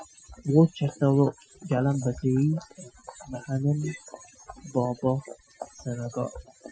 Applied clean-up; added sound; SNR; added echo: classical method Wiener filter.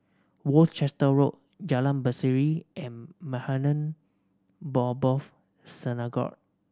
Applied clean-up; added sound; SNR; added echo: none; none; none; none.